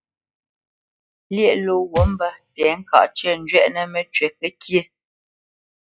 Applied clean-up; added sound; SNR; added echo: classical method log-MMSE.